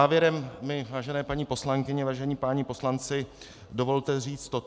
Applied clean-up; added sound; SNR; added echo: none; none; none; none.